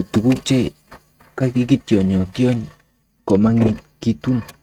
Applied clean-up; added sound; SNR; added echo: neural mask model RNNoise.